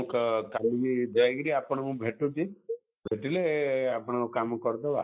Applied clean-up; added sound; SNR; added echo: neural mask model Resemble Enhance denoiser.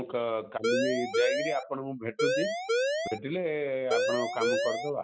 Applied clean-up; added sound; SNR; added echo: classical method Wiener filter.